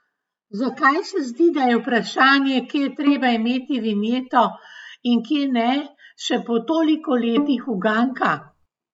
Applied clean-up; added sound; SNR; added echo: none; Bowed string instrument; 9 dB; none.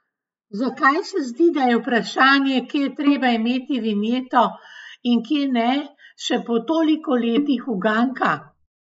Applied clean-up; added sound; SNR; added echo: neural mask model Resemble Enhance denoiser.